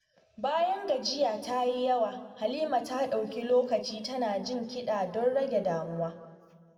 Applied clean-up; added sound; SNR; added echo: none; none; none; reverberation time 1.5 s.